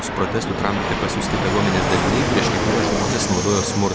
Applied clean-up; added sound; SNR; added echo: none; Fixed-wing aircraft, airplane; -1 dB; none.